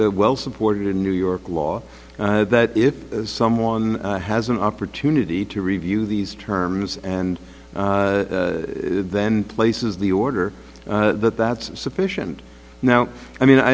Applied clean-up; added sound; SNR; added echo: none; none; none; none.